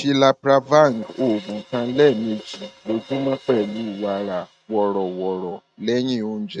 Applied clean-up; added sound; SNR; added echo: neural mask model RNNoise.